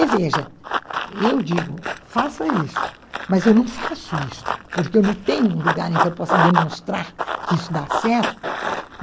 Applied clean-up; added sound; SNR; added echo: none; Run; 3 dB; none.